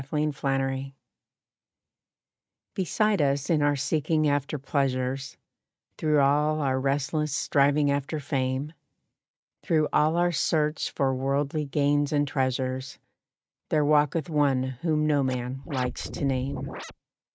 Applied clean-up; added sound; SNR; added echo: neural mask model RNNoise.